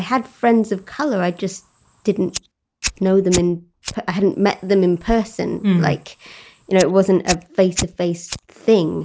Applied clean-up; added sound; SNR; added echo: none; Fire; 14 dB; none.